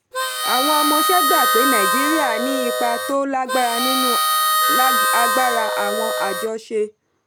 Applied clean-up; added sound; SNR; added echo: none; Harmonica; -3 dB; none.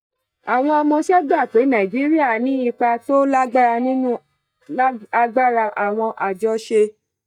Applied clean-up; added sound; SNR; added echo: neural mask model DeepFilterNet 3.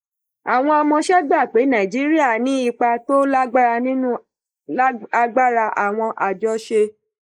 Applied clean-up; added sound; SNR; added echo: neural mask model Resemble Enhance denoiser.